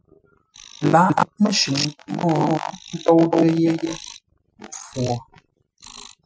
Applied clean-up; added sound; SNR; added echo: classical method Wiener filter.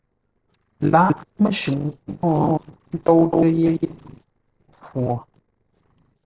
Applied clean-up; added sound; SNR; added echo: neural separator model SepFormer DNS4.